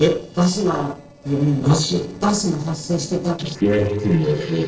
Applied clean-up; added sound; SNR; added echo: neural separator model SepFormer DNS4.